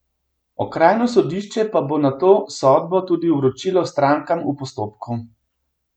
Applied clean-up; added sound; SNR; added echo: none; none; none; none.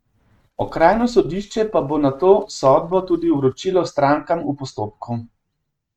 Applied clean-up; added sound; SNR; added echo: neural mask model RNNoise.